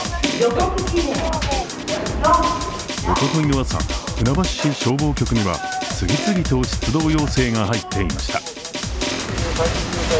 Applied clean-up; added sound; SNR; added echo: none; Drum; 4 dB; none.